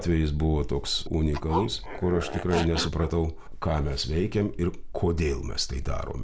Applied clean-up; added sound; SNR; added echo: none; Zipper (clothing); 8 dB; none.